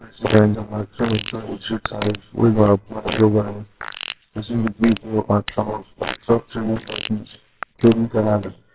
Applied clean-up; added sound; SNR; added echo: neural separator model SepFormer WHAMR!.